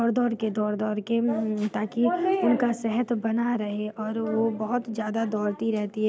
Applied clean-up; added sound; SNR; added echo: none; none; none; none.